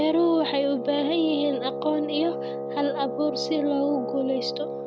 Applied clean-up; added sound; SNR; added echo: none; Wind instrument, woodwind instrument; 6 dB; none.